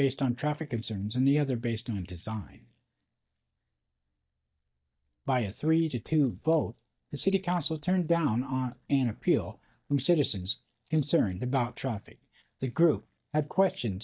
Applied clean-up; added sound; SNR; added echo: neural mask model DeepFilterNet 3.